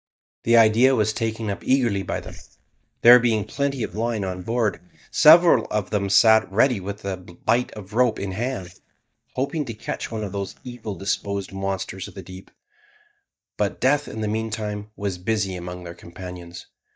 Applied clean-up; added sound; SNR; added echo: neural mask model DeepFilterNet 3.